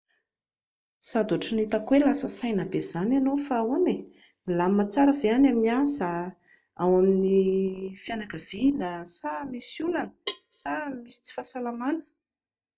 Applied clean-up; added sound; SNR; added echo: neural mask model DeepFilterNet 3.